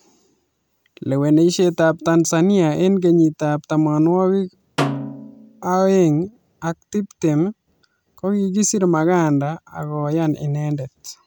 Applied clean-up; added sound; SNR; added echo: none; Snare drum; 10 dB; none.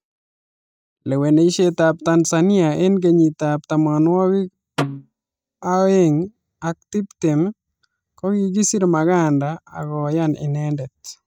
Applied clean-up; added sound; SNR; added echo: neural mask model DeepFilterNet 3.